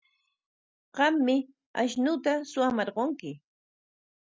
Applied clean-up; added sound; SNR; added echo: none; none; none; none.